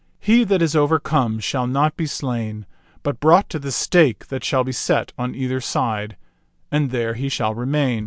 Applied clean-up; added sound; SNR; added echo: none; none; none; none.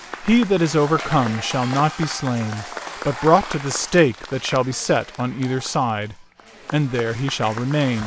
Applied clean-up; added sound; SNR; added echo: none; Applause / Crowd / Cheering; 13 dB; none.